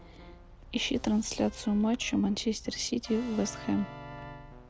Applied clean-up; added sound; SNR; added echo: none; Keyboard (musical); 17 dB; none.